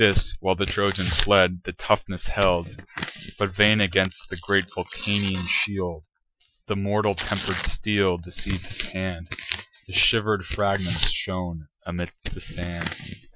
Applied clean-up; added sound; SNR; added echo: classical method Wiener filter.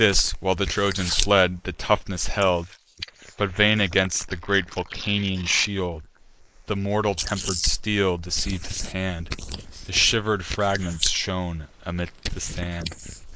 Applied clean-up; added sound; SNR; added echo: neural mask model Resemble Enhance denoiser.